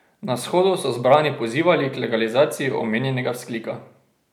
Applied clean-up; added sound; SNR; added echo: none; none; none; none.